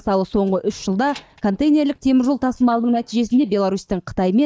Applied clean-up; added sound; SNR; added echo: neural mask model DeepFilterNet 3.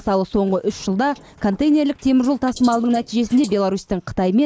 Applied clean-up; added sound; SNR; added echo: neural mask model Resemble Enhance denoiser.